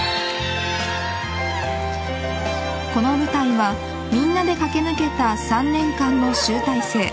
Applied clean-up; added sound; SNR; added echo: none; none; none; none.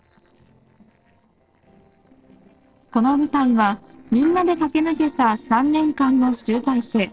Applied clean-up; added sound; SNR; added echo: neural separator model SepFormer DNS4.